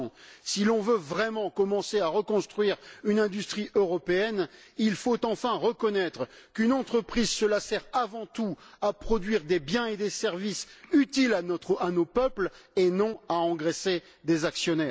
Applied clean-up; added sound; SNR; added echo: none; none; none; none.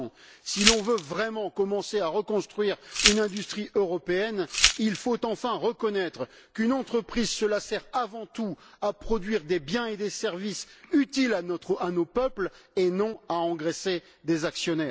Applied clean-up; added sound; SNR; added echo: none; Glass; 0 dB; none.